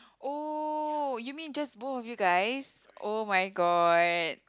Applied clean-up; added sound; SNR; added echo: none; none; none; none.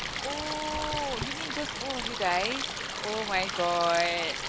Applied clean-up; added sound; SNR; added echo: none; Stream; 3 dB; none.